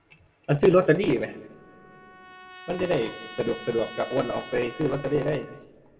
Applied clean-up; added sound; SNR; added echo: none; Trumpet; 18 dB; reverberation time 1.1 s.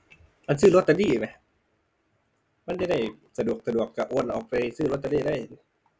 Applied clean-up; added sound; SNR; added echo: none; none; none; none.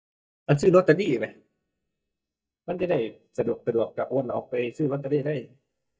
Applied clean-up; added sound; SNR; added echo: neural mask model DeepFilterNet 3.